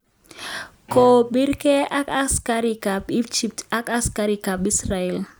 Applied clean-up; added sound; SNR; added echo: none; Bowed string instrument; 16 dB; none.